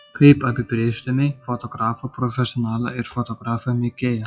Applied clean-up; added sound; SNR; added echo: classical method WPE with log-MMSE.